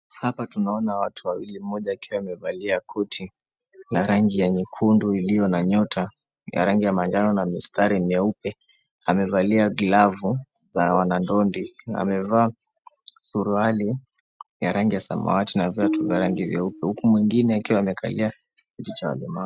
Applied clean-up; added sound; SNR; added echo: neural mask model RNNoise.